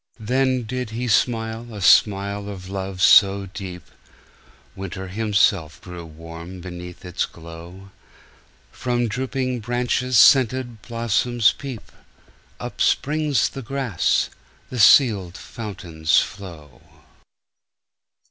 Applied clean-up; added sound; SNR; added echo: none; none; none; none.